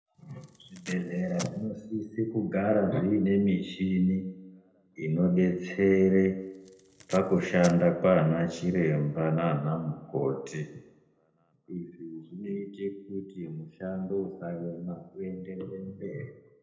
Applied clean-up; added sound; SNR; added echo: none; Packing tape, duct tape; 19 dB; reverberation time 0.8 s.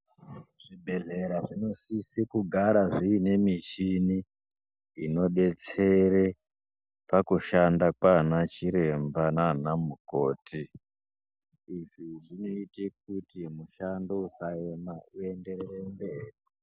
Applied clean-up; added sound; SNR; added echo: none; none; none; none.